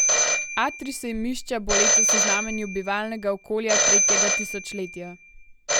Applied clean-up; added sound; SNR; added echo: none; Telephone; -5 dB; none.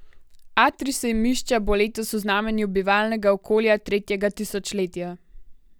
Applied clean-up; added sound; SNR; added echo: none; none; none; none.